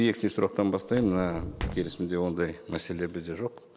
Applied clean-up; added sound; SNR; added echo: none; Walk, footsteps; 9 dB; none.